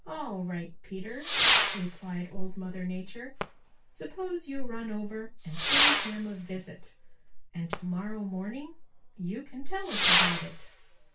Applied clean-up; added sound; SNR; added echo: none; Whoosh, swoosh, swish / Fireworks; -4 dB; reverberation time 0.2 s.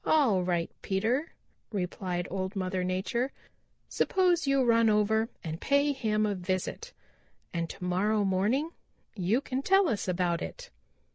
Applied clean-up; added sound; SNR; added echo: none; none; none; none.